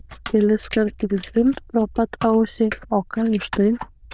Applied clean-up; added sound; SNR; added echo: neural diffusion model UNIVERSE++.